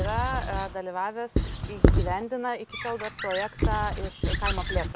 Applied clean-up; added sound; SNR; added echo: none; Squeak / Writing; -4 dB; none.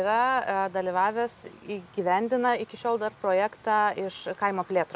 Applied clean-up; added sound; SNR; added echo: none; none; none; none.